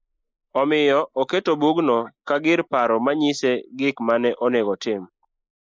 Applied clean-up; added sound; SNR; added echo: neural mask model Resemble Enhance denoiser.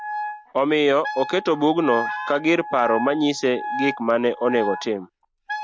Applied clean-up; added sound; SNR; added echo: none; Wind instrument, woodwind instrument; 9 dB; none.